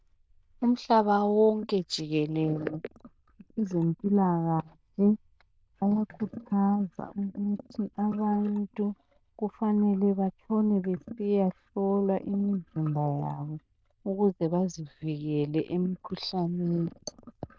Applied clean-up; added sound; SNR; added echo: neural diffusion model UNIVERSE++.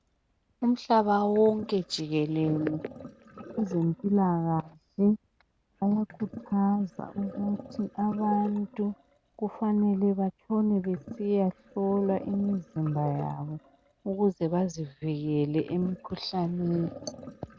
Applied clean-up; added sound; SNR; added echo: none; Sink (filling or washing); 18 dB; none.